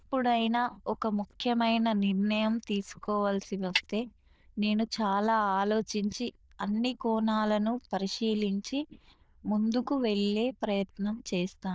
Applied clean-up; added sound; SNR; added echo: neural diffusion model UNIVERSE++.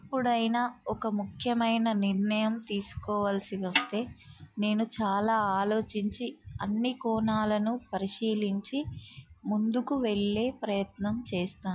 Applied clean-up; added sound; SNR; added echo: classical method log-MMSE.